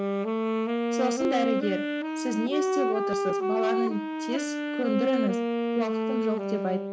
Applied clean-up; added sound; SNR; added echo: none; Wind instrument, woodwind instrument; -3 dB; none.